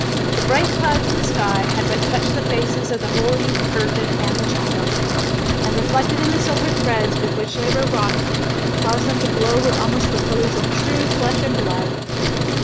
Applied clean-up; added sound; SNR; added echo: none; Truck; -5 dB; none.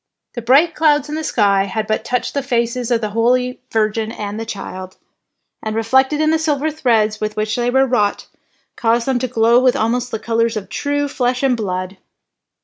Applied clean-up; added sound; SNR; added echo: none; none; none; none.